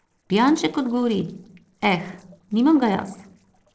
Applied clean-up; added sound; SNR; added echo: neural separator model SepFormer DNS4.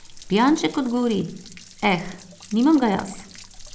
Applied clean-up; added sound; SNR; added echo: none; Stream / Trickle, dribble / Splash, splatter; 19 dB; none.